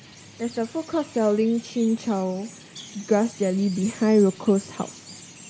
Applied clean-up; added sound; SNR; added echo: none; Chirp, tweet; 19 dB; none.